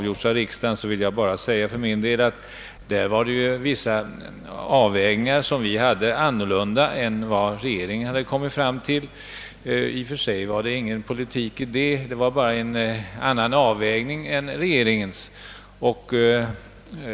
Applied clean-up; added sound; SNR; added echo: none; none; none; none.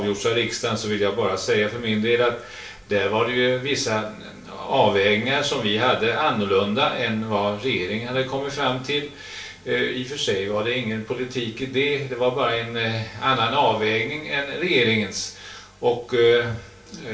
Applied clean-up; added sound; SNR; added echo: none; none; none; reverberation time 0.3 s.